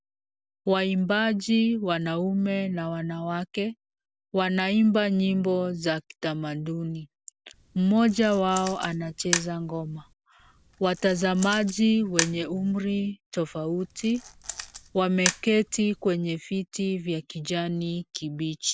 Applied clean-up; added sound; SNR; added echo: none; Camera; 10 dB; none.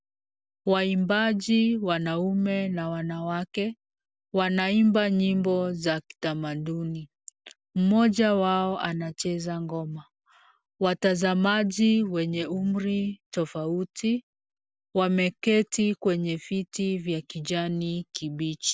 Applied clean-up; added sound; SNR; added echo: none; none; none; none.